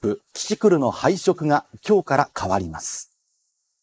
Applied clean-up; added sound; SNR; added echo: neural mask model Resemble Enhance denoiser.